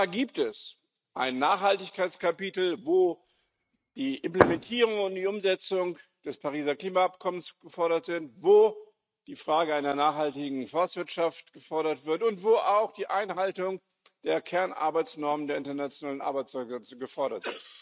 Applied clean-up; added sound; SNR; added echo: neural mask model RNNoise.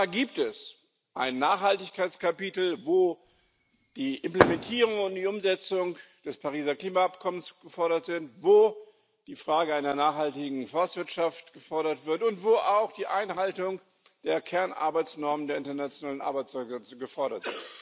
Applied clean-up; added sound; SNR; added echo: none; Fireworks; 3 dB; none.